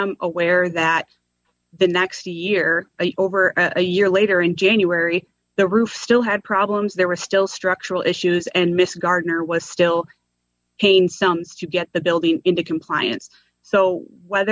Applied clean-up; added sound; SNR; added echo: none; none; none; none.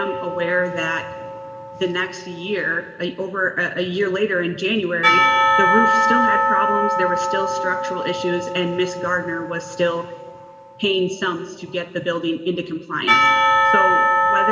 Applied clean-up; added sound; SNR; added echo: none; Church bell / Percussion; -2 dB; reverberation time 1.7 s.